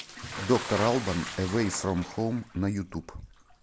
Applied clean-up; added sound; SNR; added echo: none; Bathtub (filling or washing) / Splash, splatter; 10 dB; none.